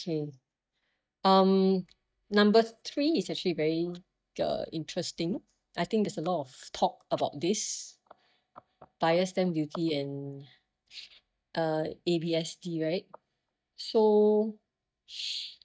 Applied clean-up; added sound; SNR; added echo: neural mask model DeepFilterNet 3.